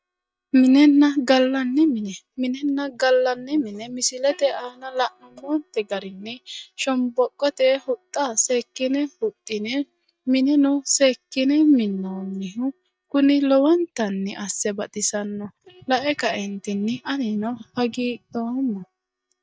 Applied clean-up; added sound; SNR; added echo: neural mask model DeepFilterNet 3.